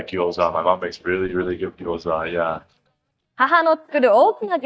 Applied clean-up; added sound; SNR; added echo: neural mask model DeepFilterNet 3.